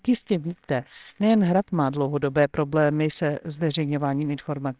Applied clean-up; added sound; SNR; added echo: neural separator model SepFormer WHAMR!.